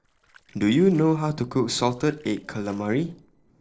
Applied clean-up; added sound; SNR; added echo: neural separator model SepFormer DNS4.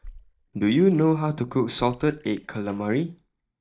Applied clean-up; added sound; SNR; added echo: neural mask model DeepFilterNet 3.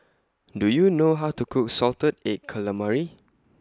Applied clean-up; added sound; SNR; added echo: none; none; none; none.